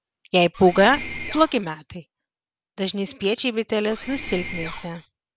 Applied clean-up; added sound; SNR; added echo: none; Mechanisms; 10 dB; none.